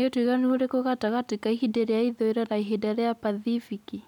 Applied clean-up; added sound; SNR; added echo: none; none; none; none.